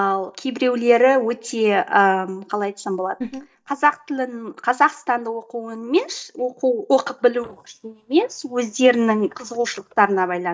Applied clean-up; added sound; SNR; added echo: neural mask model DeepFilterNet 3.